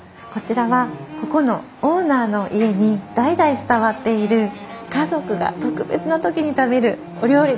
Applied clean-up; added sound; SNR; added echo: none; none; none; none.